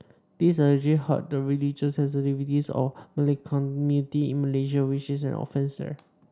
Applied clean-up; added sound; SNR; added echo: none; none; none; none.